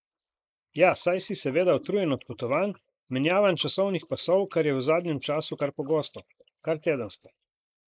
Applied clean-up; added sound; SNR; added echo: neural mask model Resemble Enhance denoiser.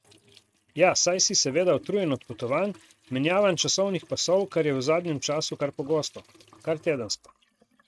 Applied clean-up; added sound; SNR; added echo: neural mask model RNNoise.